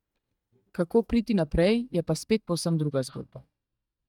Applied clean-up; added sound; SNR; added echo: neural mask model DeepFilterNet 3.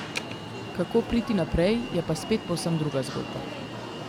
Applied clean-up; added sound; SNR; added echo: none; Alarm; 7 dB; none.